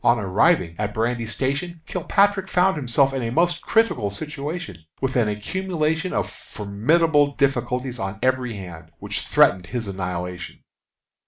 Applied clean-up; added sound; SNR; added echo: none; none; none; none.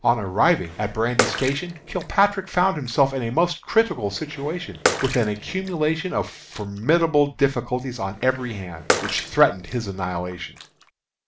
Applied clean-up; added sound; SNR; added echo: none; Bathtub (filling or washing) / Water / Splash, splatter; 8 dB; none.